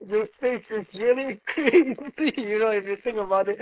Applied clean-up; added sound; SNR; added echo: neural mask model Resemble Enhance denoiser.